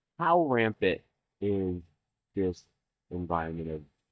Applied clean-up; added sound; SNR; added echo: neural mask model DeepFilterNet 3.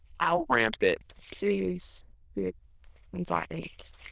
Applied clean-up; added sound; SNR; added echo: neural diffusion model UNIVERSE++.